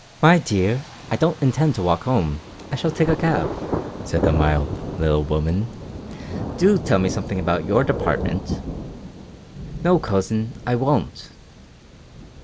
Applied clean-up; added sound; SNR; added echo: none; Thunder; 8 dB; none.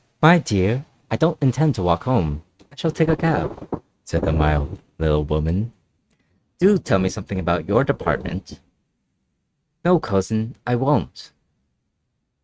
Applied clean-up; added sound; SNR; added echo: neural mask model RNNoise.